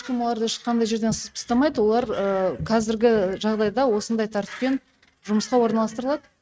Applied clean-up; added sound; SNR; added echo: neural mask model RNNoise.